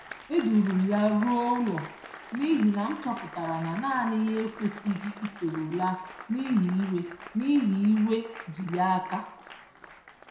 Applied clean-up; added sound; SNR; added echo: none; Applause; 16 dB; reverberation time 0.6 s.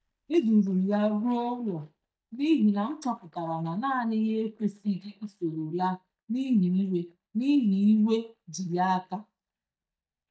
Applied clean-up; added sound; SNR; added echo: neural mask model DeepFilterNet 3.